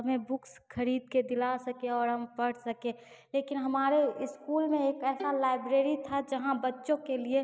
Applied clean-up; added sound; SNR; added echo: none; Bowed string instrument; 16 dB; none.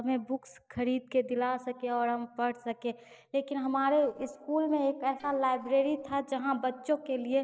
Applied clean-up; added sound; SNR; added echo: neural separator model SepFormer DNS4.